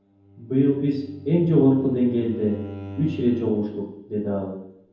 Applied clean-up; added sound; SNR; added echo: none; Bowed string instrument; 17 dB; reverberation time 0.9 s.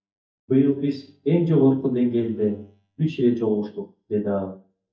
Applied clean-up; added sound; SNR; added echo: neural mask model DeepFilterNet 3.